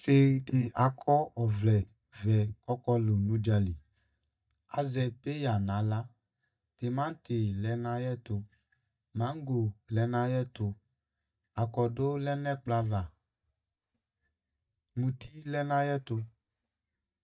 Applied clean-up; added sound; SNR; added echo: neural mask model DeepFilterNet 3.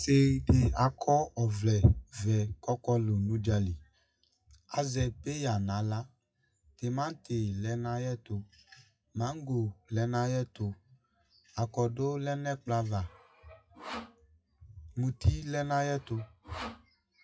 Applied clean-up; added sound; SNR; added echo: classical method WPE with log-MMSE.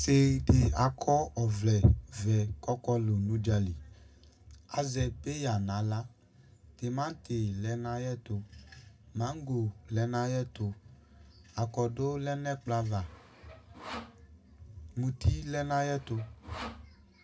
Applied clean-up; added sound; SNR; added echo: none; Sawing; 17 dB; reverberation time 0.2 s.